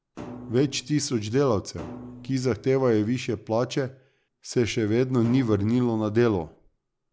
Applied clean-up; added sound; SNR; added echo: none; Thump, thud; 17 dB; none.